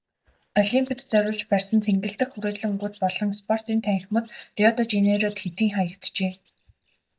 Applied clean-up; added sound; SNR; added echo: neural mask model DeepFilterNet 3.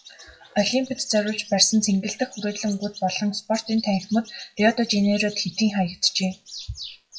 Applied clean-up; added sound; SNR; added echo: classical method WPE with log-MMSE.